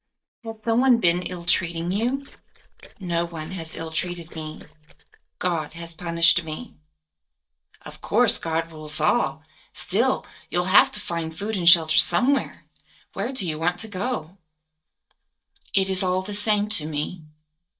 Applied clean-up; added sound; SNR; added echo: neural mask model DeepFilterNet 3.